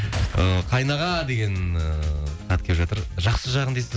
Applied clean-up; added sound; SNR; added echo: none; Gunshot, gunfire; 19 dB; none.